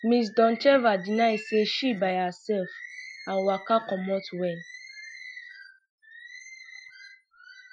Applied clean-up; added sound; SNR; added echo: classical method Wiener filter.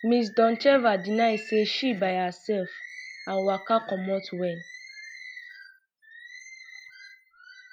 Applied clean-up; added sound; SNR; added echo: none; Bird; 17 dB; none.